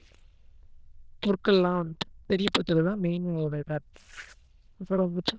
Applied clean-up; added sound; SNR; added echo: neural diffusion model UNIVERSE++.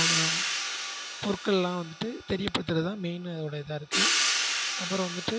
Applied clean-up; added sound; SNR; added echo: none; Hi-hat; -1 dB; none.